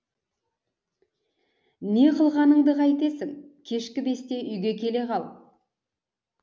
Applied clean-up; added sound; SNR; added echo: none; none; none; none.